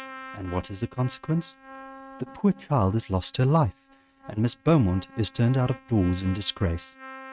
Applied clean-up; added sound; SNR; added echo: neural mask model RNNoise.